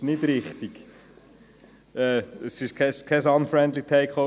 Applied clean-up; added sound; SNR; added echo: none; none; none; none.